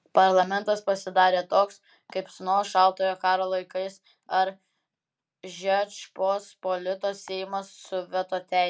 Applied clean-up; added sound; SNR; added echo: none; none; none; none.